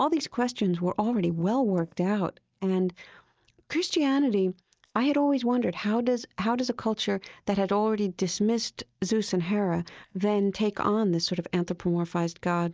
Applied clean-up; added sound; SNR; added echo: neural mask model DeepFilterNet 3.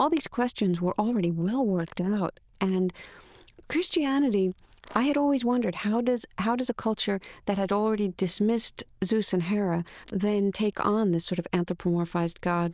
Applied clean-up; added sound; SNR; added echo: neural diffusion model UNIVERSE++.